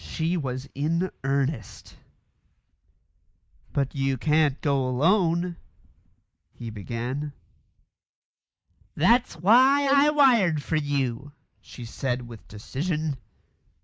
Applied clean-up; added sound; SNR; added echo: neural mask model Resemble Enhance denoiser.